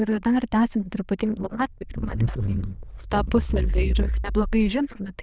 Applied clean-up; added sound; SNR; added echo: neural diffusion model UNIVERSE++.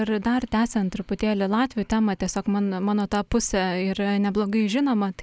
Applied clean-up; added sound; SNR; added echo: none; none; none; none.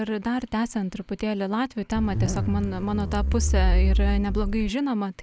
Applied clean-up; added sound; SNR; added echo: none; Zipper (clothing); -4 dB; none.